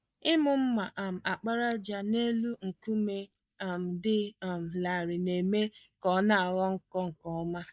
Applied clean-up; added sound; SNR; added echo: neural mask model DeepFilterNet 3.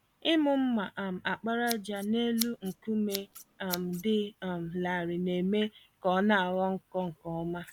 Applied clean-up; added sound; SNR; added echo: none; Scissors; 12 dB; none.